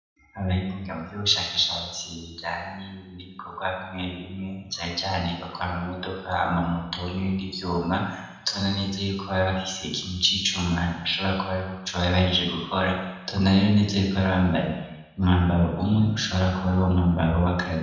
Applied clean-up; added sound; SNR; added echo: none; none; none; reverberation time 1.0 s.